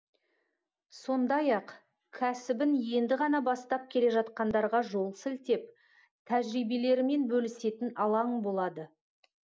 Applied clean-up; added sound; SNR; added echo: none; none; none; none.